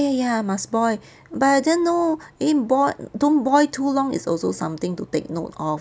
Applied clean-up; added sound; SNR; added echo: none; none; none; none.